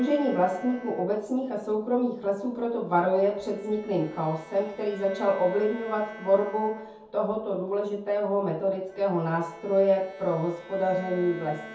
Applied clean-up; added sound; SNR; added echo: none; Bowed string instrument; 19 dB; reverberation time 0.6 s.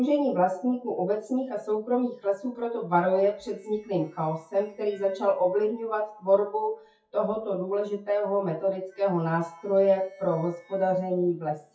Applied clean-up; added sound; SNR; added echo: classical method WPE with log-MMSE.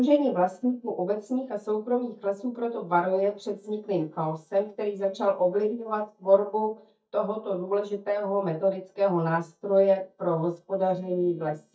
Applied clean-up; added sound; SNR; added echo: neural mask model DeepFilterNet 3.